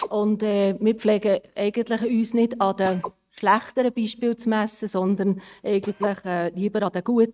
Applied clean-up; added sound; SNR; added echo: neural mask model RNNoise.